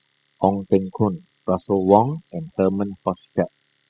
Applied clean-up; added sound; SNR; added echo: classical method spectral subtraction.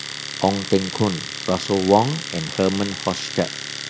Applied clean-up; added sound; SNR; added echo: none; Domestic sounds, home sounds; 9 dB; none.